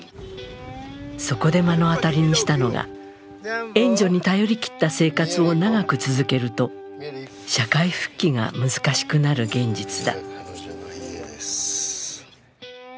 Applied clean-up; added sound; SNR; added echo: none; Guitar; 15 dB; none.